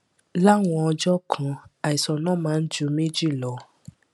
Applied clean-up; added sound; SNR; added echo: none; none; none; none.